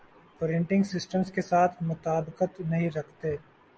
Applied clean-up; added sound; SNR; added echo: none; none; none; none.